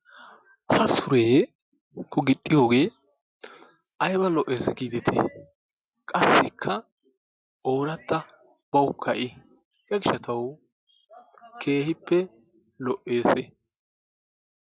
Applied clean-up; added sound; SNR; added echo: none; none; none; none.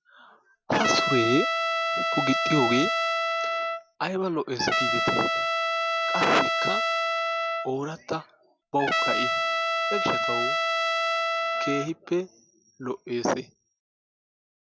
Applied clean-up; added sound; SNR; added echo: none; Trumpet; -4 dB; none.